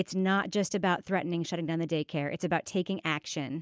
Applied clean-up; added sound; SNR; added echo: none; none; none; none.